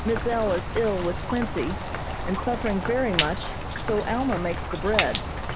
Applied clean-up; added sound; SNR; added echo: none; Rain; 2 dB; none.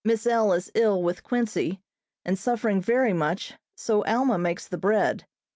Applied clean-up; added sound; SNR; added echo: none; none; none; none.